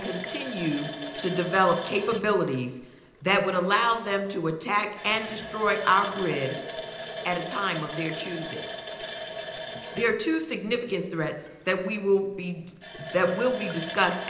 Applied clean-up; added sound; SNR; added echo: none; Water tap, faucet; 11 dB; reverberation time 0.9 s.